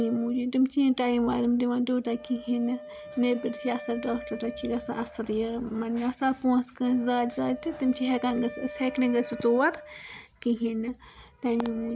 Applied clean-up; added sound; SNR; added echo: none; Wind instrument, woodwind instrument; 17 dB; none.